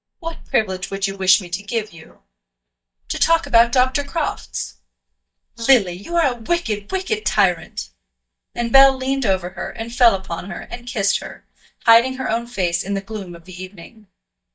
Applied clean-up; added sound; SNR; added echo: neural mask model DeepFilterNet 3.